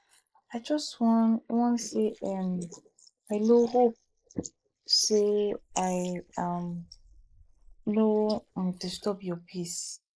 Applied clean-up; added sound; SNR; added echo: neural mask model Resemble Enhance denoiser.